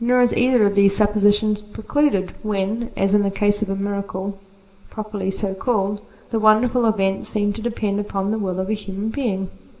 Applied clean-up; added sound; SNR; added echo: none; none; none; reverberation time 1.6 s.